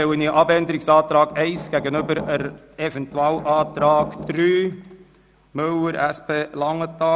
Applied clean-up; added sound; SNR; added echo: none; Knock; 13 dB; none.